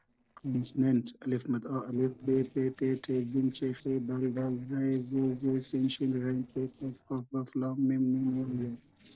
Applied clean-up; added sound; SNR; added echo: neural separator model SepFormer DNS4.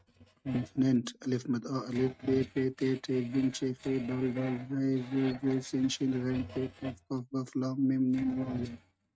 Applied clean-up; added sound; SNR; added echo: neural mask model RNNoise.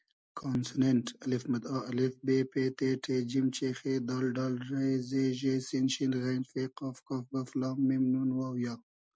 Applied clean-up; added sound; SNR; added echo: none; none; none; none.